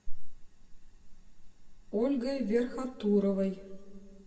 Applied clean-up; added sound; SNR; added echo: none; none; none; reverberation time 1.3 s.